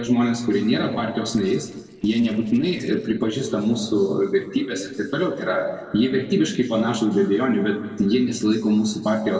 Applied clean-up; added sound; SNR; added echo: neural separator model SepFormer DNS4.